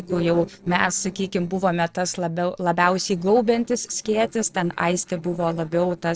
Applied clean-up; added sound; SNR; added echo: neural separator model SepFormer DNS4.